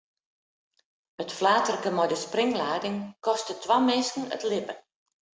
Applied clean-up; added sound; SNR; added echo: none; none; none; none.